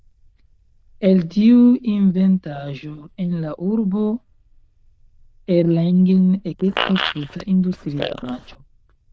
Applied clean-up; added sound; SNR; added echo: neural diffusion model UNIVERSE++.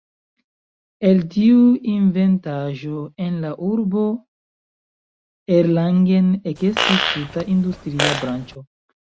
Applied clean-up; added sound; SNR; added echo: none; Fart; 4 dB; none.